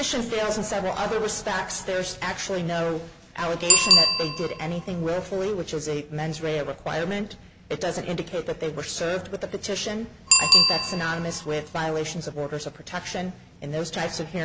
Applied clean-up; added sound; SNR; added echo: none; Bicycle bell; 0 dB; none.